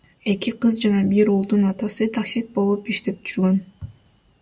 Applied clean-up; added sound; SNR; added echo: none; none; none; none.